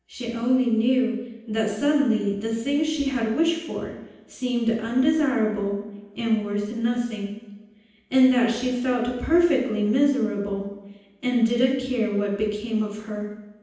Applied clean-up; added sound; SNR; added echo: none; none; none; reverberation time 0.9 s.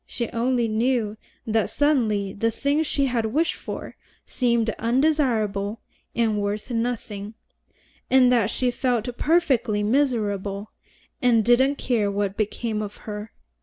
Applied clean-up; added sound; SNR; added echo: none; none; none; none.